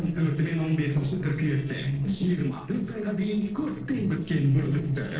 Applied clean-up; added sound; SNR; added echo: neural separator model SepFormer DNS4.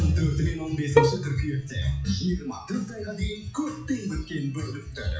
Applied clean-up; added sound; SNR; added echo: classical method WPE with log-MMSE.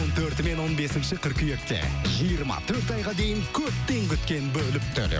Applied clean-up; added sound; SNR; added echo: none; none; none; none.